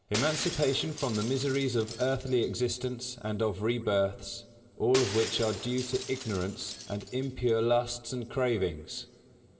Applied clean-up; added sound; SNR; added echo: none; Shatter; 11 dB; reverberation time 2.8 s.